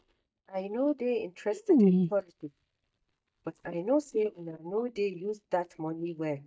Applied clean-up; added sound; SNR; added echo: neural mask model DeepFilterNet 3.